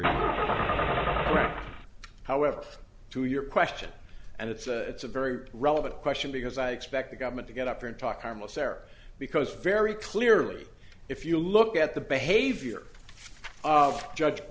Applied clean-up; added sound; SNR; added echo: none; Engine starting / Car; -2 dB; none.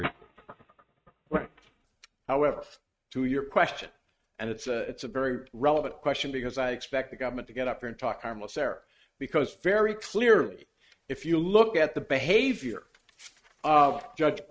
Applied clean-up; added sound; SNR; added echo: neural mask model RNNoise.